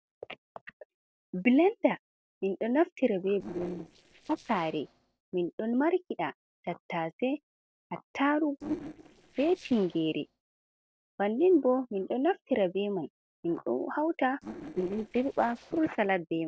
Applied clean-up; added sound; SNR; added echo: neural separator model SepFormer DNS4.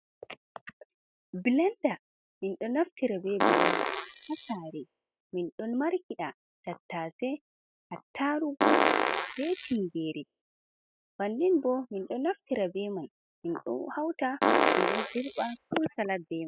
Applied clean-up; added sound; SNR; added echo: classical method spectral subtraction.